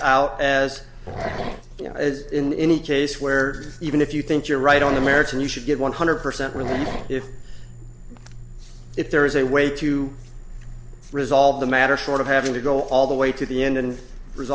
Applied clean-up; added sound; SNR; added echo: none; Growling; 9 dB; none.